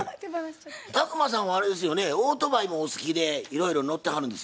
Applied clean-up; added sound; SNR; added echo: none; none; none; none.